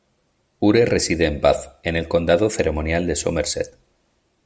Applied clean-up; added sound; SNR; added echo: none; none; none; none.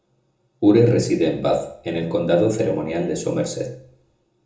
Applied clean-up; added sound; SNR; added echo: none; none; none; reverberation time 0.6 s.